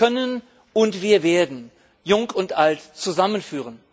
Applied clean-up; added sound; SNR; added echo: none; none; none; none.